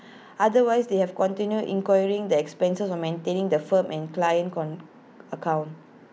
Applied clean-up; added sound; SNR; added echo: none; none; none; none.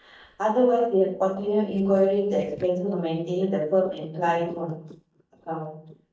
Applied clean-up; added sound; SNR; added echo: neural mask model DeepFilterNet 3.